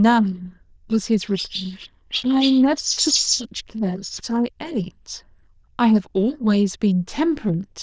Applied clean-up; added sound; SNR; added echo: neural diffusion model UNIVERSE++.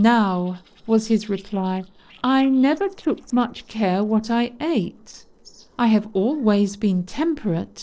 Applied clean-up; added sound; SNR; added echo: neural separator model SepFormer DNS4.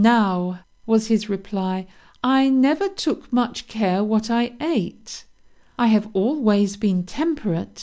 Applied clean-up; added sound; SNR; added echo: none; none; none; none.